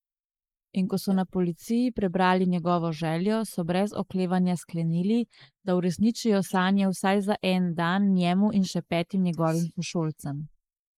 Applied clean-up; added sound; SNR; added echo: neural mask model Resemble Enhance denoiser.